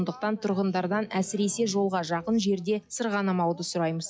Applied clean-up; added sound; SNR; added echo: classical method log-MMSE.